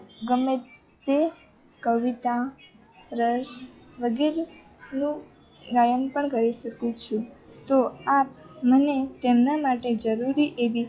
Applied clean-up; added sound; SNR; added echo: classical method log-MMSE.